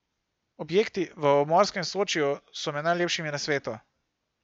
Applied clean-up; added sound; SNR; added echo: none; none; none; none.